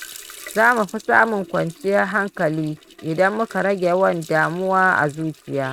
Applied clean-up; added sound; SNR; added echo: neural mask model RNNoise.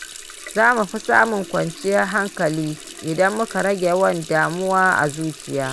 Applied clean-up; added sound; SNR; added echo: none; Water tap, faucet; 16 dB; none.